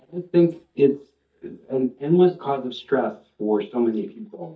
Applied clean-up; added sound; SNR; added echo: neural mask model DeepFilterNet 3.